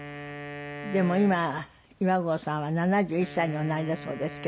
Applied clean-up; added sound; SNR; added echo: none; Wind instrument, woodwind instrument; 14 dB; none.